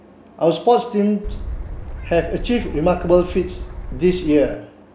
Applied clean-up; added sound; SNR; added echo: none; Gull, seagull / Wind; 9 dB; none.